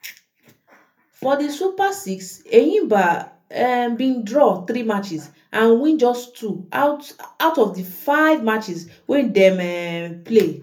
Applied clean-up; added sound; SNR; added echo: none; none; none; reverberation time 0.3 s.